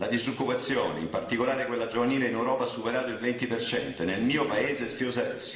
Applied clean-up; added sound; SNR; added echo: none; none; none; reverberation time 1.0 s.